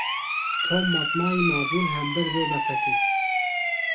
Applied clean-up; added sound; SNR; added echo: none; Siren; -3 dB; reverberation time 0.2 s.